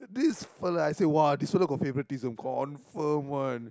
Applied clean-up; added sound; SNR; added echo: none; none; none; none.